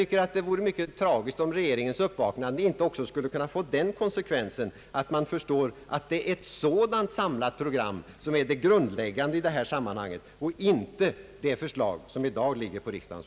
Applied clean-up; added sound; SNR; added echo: none; none; none; none.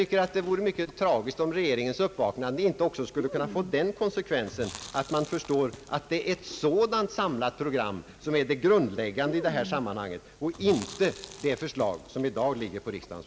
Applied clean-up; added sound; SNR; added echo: none; Chewing, mastication; 17 dB; none.